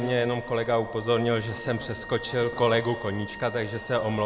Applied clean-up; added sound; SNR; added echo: none; Wind instrument, woodwind instrument; 15 dB; none.